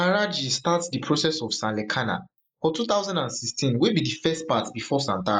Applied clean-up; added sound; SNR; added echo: neural mask model Resemble Enhance denoiser.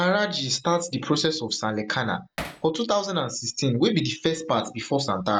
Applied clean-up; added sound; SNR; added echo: none; Hammer; 10 dB; none.